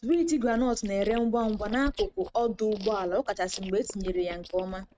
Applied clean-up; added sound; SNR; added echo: neural mask model RNNoise.